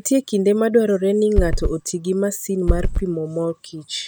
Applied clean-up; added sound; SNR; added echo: none; Run; -2 dB; none.